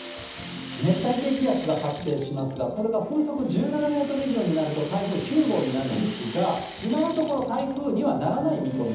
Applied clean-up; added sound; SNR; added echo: none; Rattle (instrument); 18 dB; reverberation time 0.8 s.